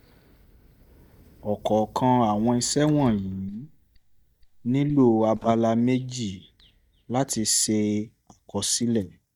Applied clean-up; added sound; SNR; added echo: neural mask model DeepFilterNet 3.